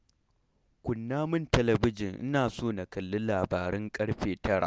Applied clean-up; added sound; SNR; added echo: none; none; none; none.